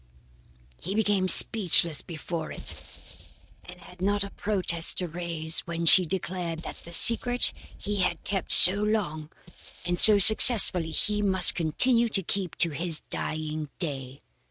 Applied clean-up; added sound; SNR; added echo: neural mask model RNNoise.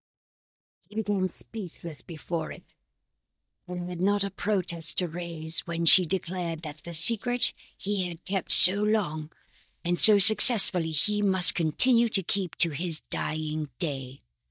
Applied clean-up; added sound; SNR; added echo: neural mask model DeepFilterNet 3.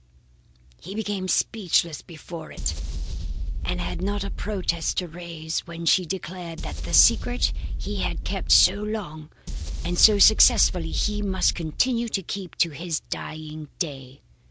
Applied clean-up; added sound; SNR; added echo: none; Boom; 1 dB; none.